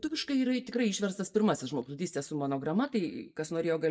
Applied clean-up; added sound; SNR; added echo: neural mask model DeepFilterNet 3.